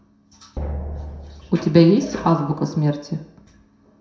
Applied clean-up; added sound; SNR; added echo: none; Drum; 10 dB; reverberation time 0.5 s.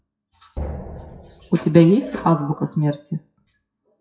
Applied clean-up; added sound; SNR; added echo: classical method WPE with log-MMSE.